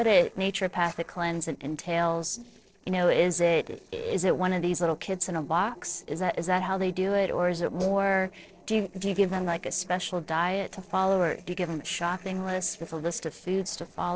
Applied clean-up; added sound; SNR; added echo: neural separator model SepFormer DNS4.